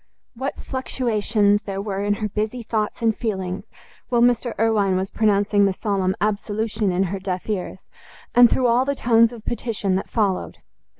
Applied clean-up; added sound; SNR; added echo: none; none; none; none.